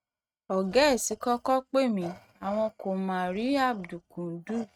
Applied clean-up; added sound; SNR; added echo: neural mask model RNNoise.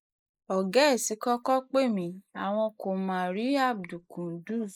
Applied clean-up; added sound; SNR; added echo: neural mask model Resemble Enhance denoiser.